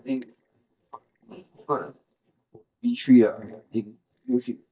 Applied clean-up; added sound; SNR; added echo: neural mask model DeepFilterNet 3.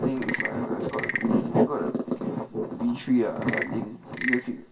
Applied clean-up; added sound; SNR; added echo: none; Wood / Percussion / Frog; 9 dB; reverberation time 0.2 s.